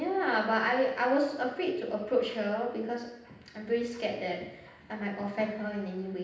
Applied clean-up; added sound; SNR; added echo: none; none; none; reverberation time 0.9 s.